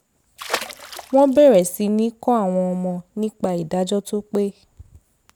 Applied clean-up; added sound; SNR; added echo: none; Water / Splash, splatter; 11 dB; none.